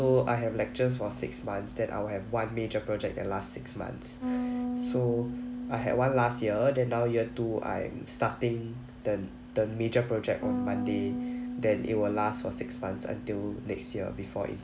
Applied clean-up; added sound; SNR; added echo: none; Bass guitar; 7 dB; none.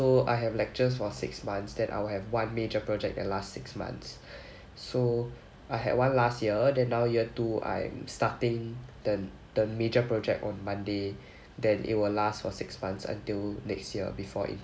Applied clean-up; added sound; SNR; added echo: none; none; none; none.